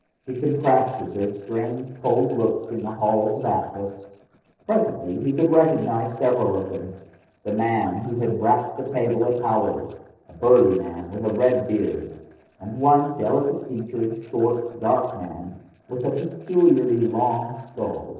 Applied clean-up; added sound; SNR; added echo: neural separator model SepFormer DNS4.